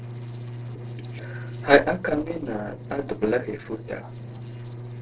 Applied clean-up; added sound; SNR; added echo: neural separator model SepFormer DNS4.